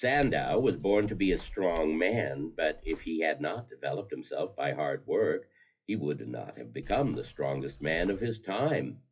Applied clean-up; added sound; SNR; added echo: classical method WPE with log-MMSE.